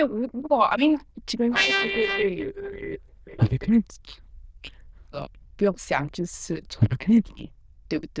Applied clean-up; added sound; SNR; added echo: neural diffusion model UNIVERSE++.